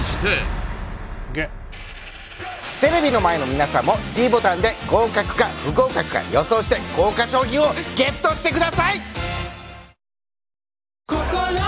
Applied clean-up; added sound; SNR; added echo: none; Engine; 17 dB; none.